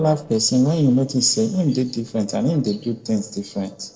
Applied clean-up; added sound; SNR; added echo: neural separator model SepFormer DNS4.